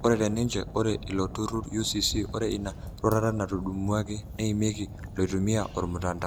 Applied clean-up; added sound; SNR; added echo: none; Fire; 12 dB; none.